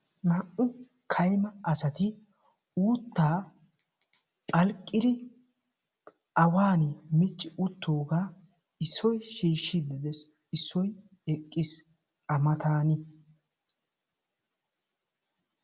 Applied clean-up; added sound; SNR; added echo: none; none; none; none.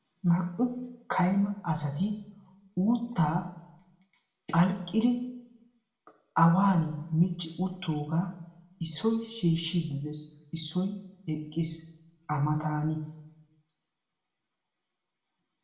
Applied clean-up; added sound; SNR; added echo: none; none; none; reverberation time 0.7 s.